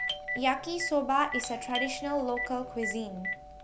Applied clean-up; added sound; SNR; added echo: none; Telephone + Doorbell; 6 dB; none.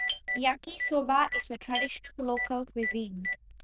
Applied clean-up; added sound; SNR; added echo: neural diffusion model UNIVERSE++.